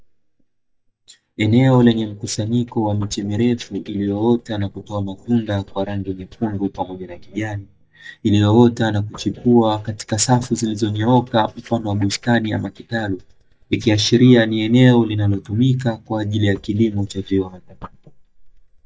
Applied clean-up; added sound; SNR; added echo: neural mask model DeepFilterNet 3.